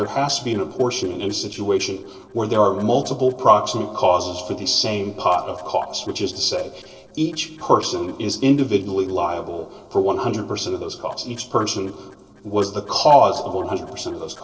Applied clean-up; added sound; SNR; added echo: neural separator model SepFormer DNS4.